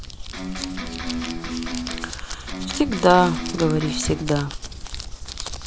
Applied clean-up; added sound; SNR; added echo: none; Electric guitar + Crumpling, crinkling; 5 dB; none.